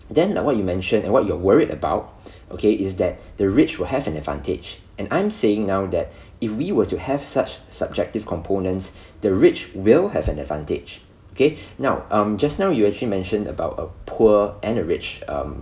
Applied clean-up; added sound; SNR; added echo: none; none; none; none.